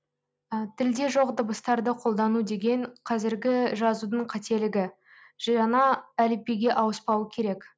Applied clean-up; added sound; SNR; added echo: none; none; none; none.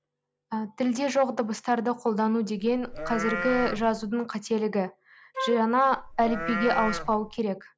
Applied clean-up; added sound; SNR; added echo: none; Wind instrument, woodwind instrument + Livestock, farm animals, working animals; 6 dB; none.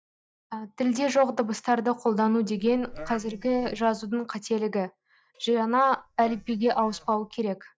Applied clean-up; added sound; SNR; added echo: neural mask model DeepFilterNet 3.